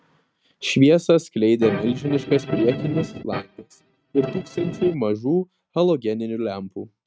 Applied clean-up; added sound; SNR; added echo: neural mask model RNNoise.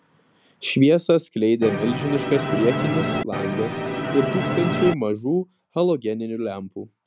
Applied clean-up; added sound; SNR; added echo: none; Musical instrument; 2 dB; none.